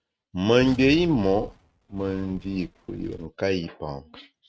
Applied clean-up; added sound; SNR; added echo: neural mask model RNNoise.